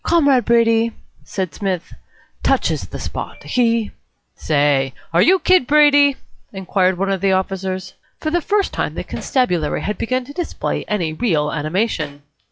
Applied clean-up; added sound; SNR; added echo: classical method log-MMSE.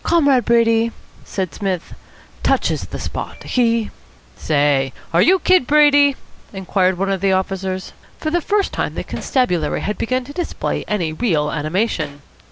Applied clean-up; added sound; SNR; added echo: none; Hammer; 19 dB; none.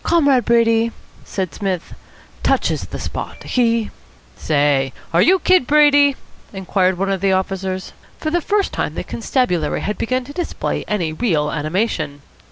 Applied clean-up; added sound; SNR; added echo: none; none; none; none.